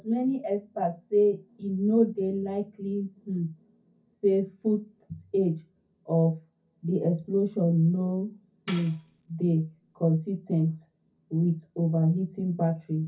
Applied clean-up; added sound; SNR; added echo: none; Tambourine; 19 dB; reverberation time 0.3 s.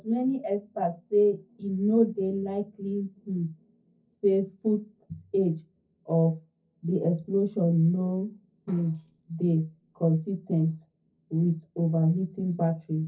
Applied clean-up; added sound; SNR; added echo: neural separator model SepFormer DNS4.